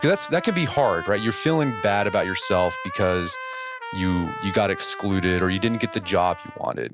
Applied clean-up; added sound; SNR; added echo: none; Trumpet; 11 dB; none.